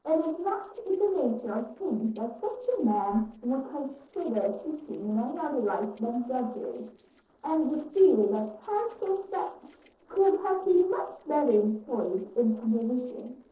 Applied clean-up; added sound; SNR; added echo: neural separator model SepFormer DNS4.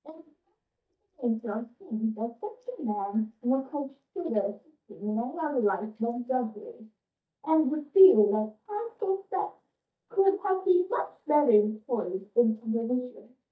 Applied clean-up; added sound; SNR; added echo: neural mask model DeepFilterNet 3.